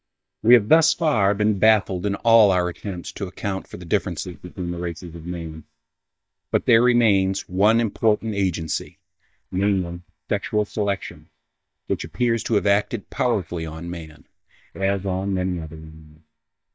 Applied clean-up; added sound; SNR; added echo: neural mask model DeepFilterNet 3.